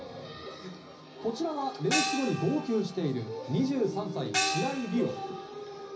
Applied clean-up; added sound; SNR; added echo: none; Gong; 2 dB; reverberation time 0.5 s.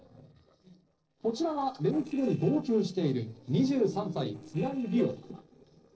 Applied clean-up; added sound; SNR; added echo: neural separator model SepFormer DNS4.